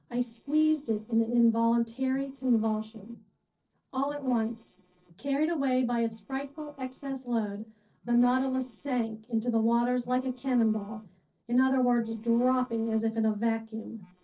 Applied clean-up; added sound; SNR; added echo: neural separator model SepFormer DNS4.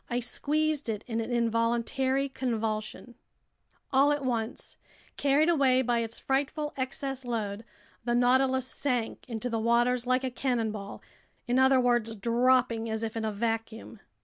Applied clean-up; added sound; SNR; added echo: none; none; none; none.